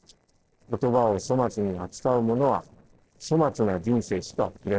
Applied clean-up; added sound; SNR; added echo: neural separator model SepFormer DNS4.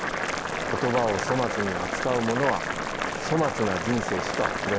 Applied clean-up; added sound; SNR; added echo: none; Boiling; 1 dB; none.